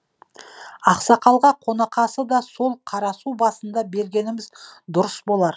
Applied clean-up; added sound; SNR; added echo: none; none; none; none.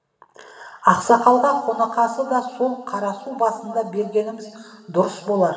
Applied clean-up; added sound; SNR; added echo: none; none; none; reverberation time 2.3 s.